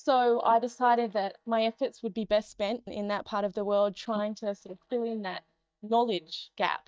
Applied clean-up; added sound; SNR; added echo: neural mask model DeepFilterNet 3.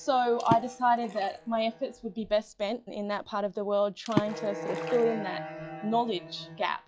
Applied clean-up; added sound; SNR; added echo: classical method log-MMSE.